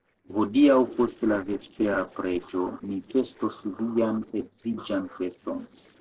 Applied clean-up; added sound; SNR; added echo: neural separator model SepFormer DNS4.